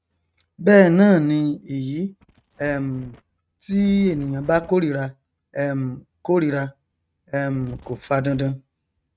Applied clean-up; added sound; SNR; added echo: neural mask model RNNoise.